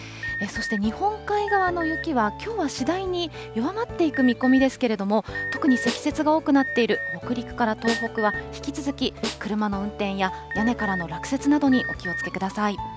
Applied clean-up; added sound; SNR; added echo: none; Snare drum + Alarm; 10 dB; none.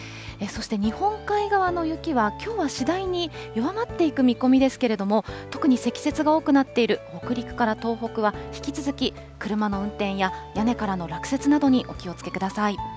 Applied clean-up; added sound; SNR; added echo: none; none; none; none.